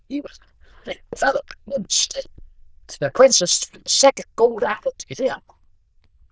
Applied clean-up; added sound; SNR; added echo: neural diffusion model UNIVERSE++.